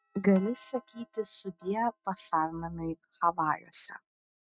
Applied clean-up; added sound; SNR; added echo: neural mask model RNNoise.